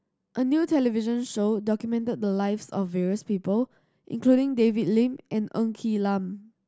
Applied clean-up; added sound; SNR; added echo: none; none; none; none.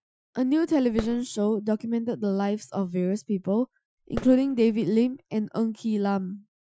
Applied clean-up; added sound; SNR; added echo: classical method Wiener filter.